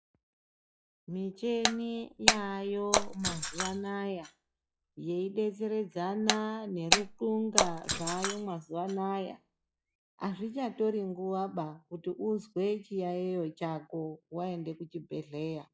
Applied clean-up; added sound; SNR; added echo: classical method log-MMSE.